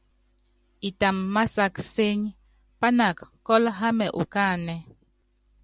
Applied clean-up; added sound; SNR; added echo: none; none; none; none.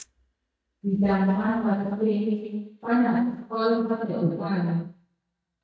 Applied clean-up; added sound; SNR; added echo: neural mask model DeepFilterNet 3.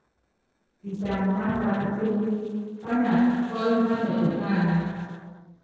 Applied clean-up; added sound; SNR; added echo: neural separator model SepFormer DNS4.